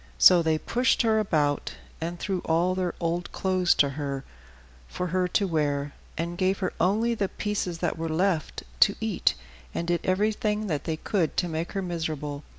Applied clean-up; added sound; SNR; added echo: none; none; none; none.